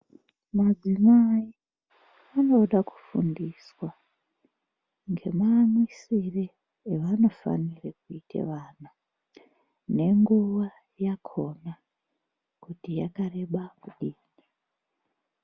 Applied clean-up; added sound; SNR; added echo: none; none; none; none.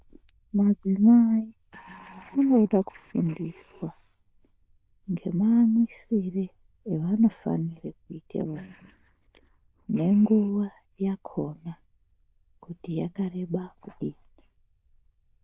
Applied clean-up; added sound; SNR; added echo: neural diffusion model UNIVERSE++.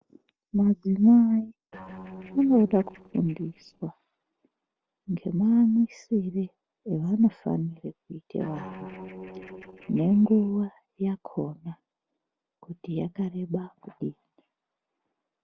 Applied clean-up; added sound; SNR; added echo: neural separator model SepFormer DNS4.